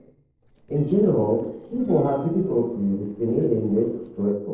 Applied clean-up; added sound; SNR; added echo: neural separator model SepFormer DNS4.